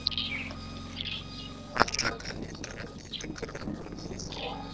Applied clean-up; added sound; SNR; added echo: neural separator model SepFormer DNS4.